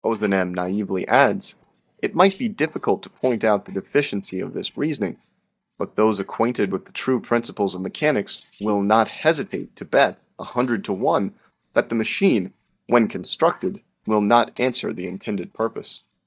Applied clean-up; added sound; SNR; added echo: neural mask model DeepFilterNet 3.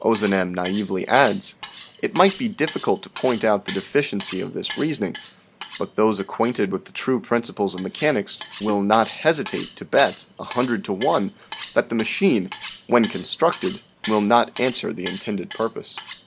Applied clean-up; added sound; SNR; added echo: none; Cutlery, silverware; 13 dB; none.